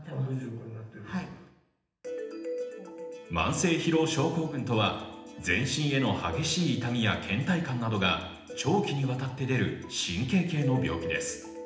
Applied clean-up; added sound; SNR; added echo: none; none; none; reverberation time 0.8 s.